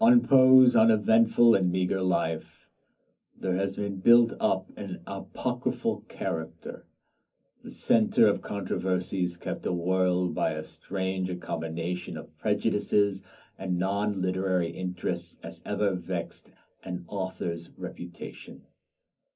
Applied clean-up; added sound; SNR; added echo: none; none; none; reverberation time 0.3 s.